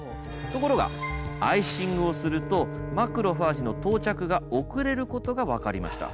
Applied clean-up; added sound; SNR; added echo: none; Bowed string instrument; 10 dB; none.